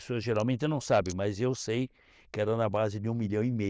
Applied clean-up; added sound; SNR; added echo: neural diffusion model UNIVERSE++.